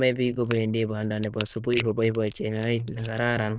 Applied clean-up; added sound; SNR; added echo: neural diffusion model UNIVERSE++.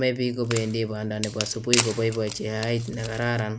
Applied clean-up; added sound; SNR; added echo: none; Wood; 6 dB; none.